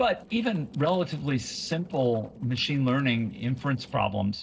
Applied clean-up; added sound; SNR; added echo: neural separator model SepFormer DNS4.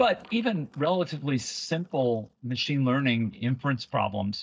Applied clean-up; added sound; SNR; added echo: neural mask model DeepFilterNet 3.